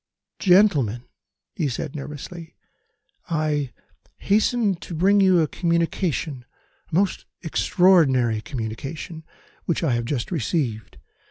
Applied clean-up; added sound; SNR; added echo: none; none; none; none.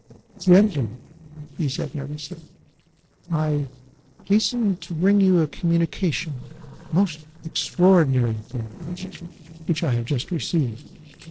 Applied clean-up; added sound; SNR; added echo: neural separator model SepFormer DNS4.